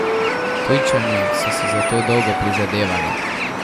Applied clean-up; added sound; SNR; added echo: none; Bird + Wind instrument, woodwind instrument; -4 dB; none.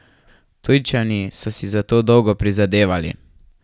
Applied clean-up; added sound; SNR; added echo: none; none; none; none.